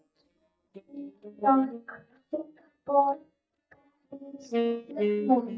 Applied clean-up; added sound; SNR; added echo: neural mask model DeepFilterNet 3.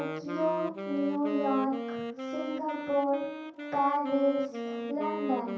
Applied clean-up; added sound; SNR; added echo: none; Wind instrument, woodwind instrument; 6 dB; reverberation time 0.7 s.